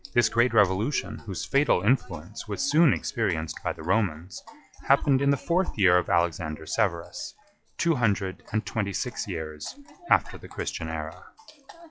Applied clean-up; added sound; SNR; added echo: classical method log-MMSE.